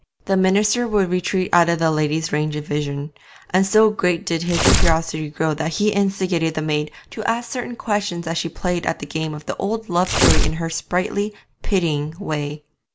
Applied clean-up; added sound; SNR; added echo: none; Tearing; -3 dB; none.